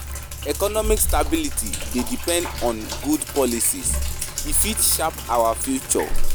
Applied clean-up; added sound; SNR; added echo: none; Sink (filling or washing); 1 dB; none.